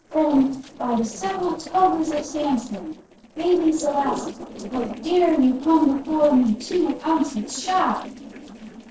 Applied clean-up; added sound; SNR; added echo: neural separator model SepFormer DNS4.